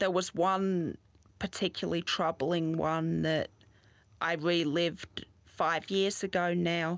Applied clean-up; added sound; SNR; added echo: none; none; none; none.